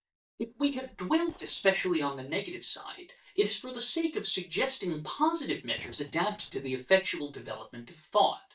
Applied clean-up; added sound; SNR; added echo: neural mask model DeepFilterNet 3.